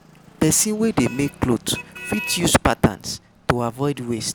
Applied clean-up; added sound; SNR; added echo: none; Motor vehicle (road); 17 dB; none.